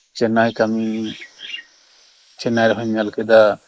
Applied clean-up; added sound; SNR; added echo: neural mask model Resemble Enhance denoiser.